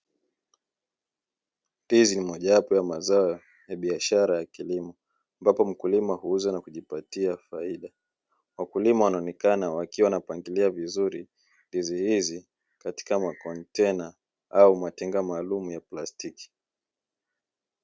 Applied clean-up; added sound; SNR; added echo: none; none; none; none.